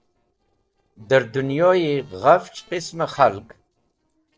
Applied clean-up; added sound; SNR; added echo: neural separator model SepFormer DNS4.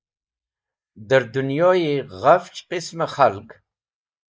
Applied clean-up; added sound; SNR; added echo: neural mask model Resemble Enhance denoiser.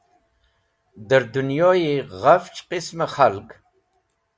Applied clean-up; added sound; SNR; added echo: none; none; none; none.